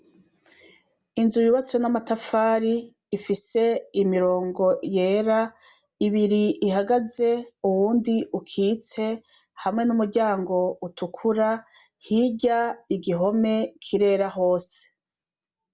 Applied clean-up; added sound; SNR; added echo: none; none; none; none.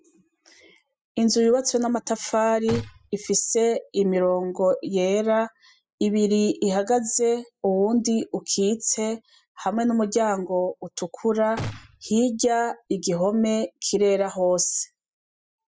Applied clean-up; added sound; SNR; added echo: classical method spectral subtraction.